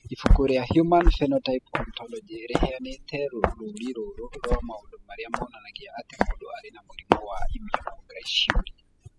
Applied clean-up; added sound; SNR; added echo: classical method spectral subtraction.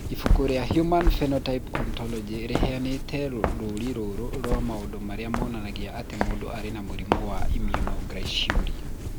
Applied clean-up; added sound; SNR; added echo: none; Walk, footsteps; -2 dB; none.